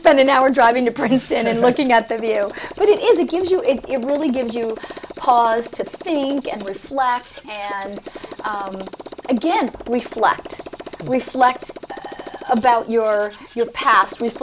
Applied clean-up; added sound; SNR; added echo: none; Motorcycle; 17 dB; none.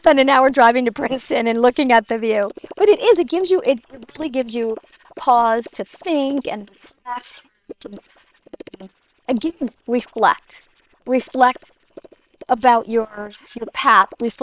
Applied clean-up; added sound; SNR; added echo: neural separator model SepFormer WHAM!.